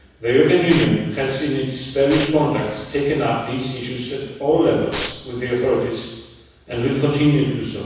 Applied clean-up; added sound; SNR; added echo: none; Tearing; 13 dB; reverberation time 1.1 s.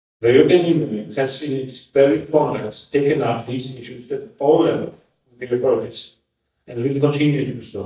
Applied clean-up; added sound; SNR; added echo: neural mask model DeepFilterNet 3.